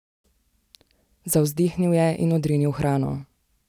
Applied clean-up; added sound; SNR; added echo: none; none; none; none.